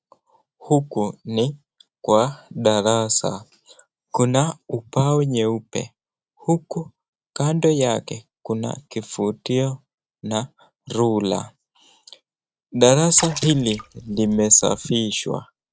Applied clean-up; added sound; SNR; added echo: neural mask model RNNoise.